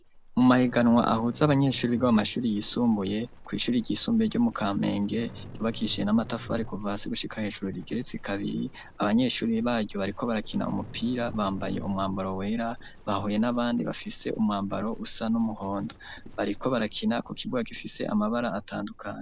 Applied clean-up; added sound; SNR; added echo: none; Livestock, farm animals, working animals + Bass guitar; 16 dB; none.